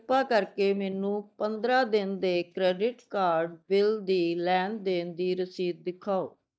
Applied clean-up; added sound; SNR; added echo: neural mask model DeepFilterNet 3.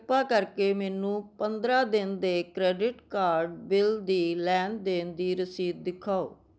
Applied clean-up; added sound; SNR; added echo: none; none; none; none.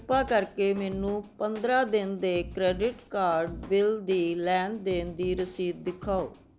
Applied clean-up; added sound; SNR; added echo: none; Drum kit; 16 dB; none.